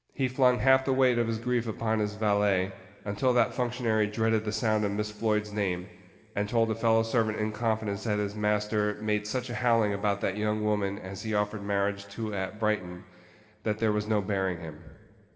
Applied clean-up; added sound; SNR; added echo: none; none; none; reverberation time 2.9 s.